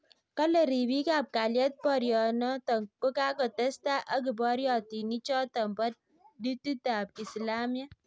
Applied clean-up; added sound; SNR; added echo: none; none; none; none.